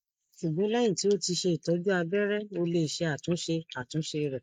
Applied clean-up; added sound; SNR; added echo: neural mask model Resemble Enhance denoiser.